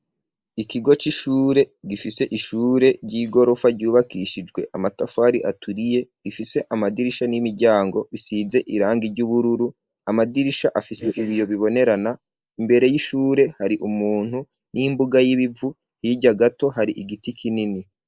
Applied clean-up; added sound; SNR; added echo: neural mask model Resemble Enhance denoiser.